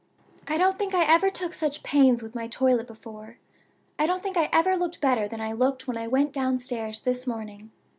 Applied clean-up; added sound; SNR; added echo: none; none; none; none.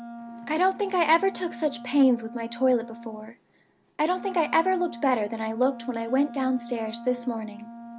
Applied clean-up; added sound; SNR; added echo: none; Wind instrument, woodwind instrument; 14 dB; none.